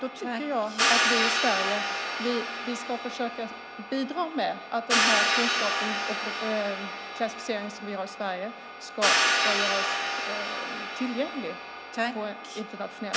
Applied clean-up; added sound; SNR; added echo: none; Hi-hat; -3 dB; none.